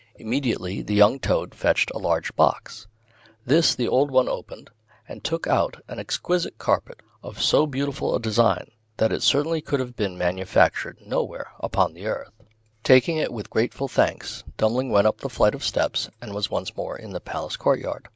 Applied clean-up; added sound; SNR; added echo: none; none; none; none.